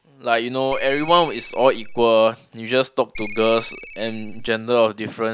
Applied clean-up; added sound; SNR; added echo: none; Ringtone; 10 dB; none.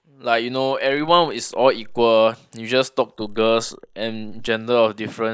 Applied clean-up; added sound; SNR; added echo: neural mask model Resemble Enhance denoiser.